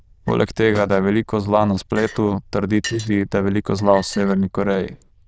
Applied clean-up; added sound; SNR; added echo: neural diffusion model UNIVERSE++.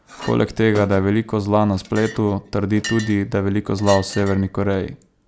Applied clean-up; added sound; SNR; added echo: none; Chink, clink; 16 dB; none.